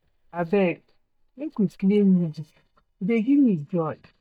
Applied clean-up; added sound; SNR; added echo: neural mask model DeepFilterNet 3.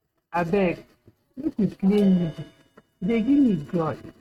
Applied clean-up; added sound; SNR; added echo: neural mask model RNNoise.